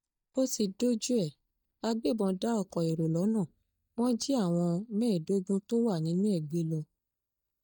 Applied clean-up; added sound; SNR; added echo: neural mask model DeepFilterNet 3.